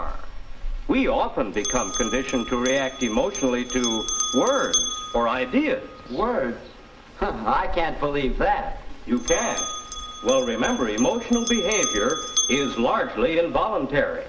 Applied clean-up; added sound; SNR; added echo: none; Bell; 6 dB; reverberation time 2.8 s.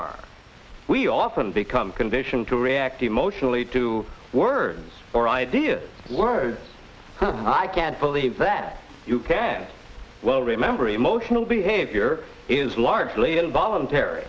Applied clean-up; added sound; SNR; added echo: none; none; none; none.